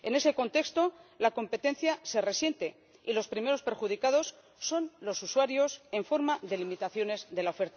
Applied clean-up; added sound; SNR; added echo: none; none; none; none.